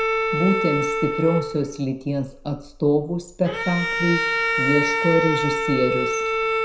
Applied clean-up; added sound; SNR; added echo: none; Bowed string instrument; 1 dB; reverberation time 0.4 s.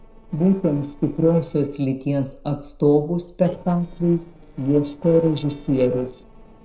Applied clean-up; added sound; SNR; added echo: neural separator model SepFormer DNS4.